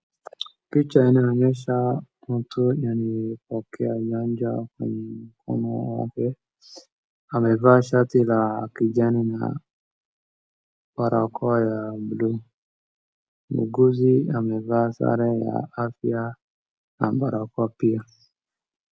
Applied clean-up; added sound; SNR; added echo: none; none; none; none.